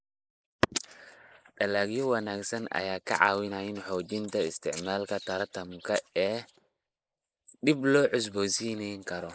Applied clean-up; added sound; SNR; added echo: neural mask model Resemble Enhance denoiser.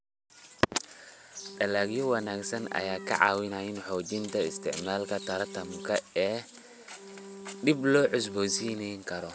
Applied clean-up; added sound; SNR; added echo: none; Bowed string instrument; 15 dB; none.